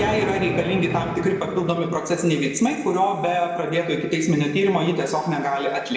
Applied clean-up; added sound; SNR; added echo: none; Thunder; 12 dB; reverberation time 1.8 s.